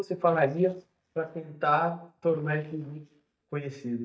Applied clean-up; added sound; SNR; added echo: neural mask model DeepFilterNet 3.